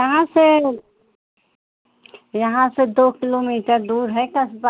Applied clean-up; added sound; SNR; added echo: none; none; none; none.